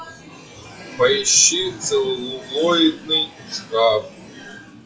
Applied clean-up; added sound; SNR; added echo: classical method WPE with log-MMSE.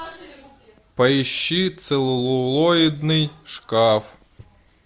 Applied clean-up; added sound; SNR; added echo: none; none; none; none.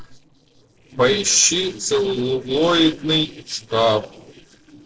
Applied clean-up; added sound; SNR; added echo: neural separator model SepFormer DNS4.